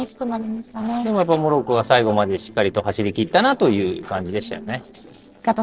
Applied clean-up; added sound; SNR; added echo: neural separator model SepFormer DNS4.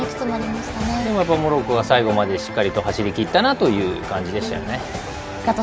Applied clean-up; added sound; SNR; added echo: none; none; none; none.